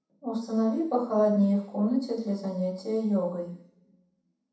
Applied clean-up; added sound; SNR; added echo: none; none; none; reverberation time 0.7 s.